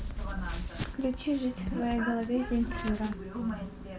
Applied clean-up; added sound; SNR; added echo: none; none; none; none.